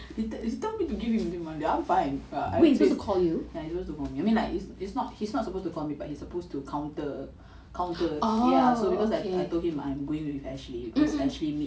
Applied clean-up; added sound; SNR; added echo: none; Breathing; 12 dB; none.